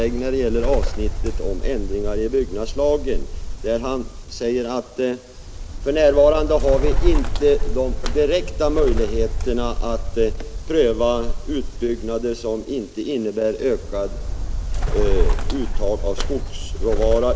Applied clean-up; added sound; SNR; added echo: none; Bird; 0 dB; none.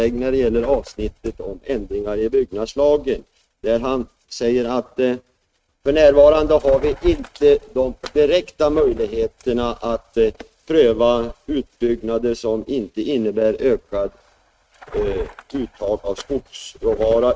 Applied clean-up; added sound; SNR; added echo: neural mask model RNNoise.